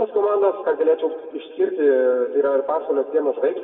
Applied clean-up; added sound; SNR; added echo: none; none; none; reverberation time 1.9 s.